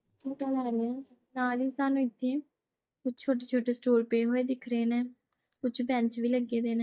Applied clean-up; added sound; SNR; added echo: neural mask model DeepFilterNet 3.